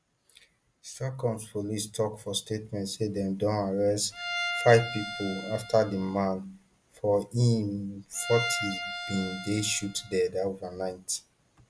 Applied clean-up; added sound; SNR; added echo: none; Bowed string instrument; 7 dB; none.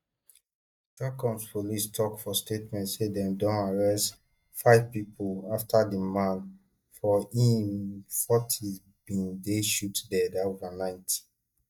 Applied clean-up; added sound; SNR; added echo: neural mask model DeepFilterNet 3.